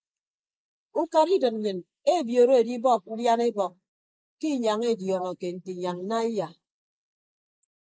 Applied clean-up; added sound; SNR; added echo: neural mask model Resemble Enhance denoiser.